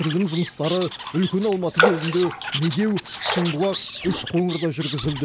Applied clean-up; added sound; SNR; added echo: none; Animal + Raindrop; 5 dB; none.